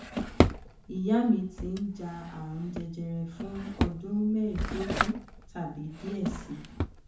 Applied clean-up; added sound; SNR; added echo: none; Drawer open or close; 1 dB; reverberation time 0.6 s.